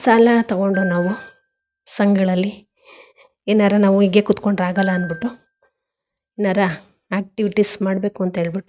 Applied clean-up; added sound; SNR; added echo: neural mask model RNNoise.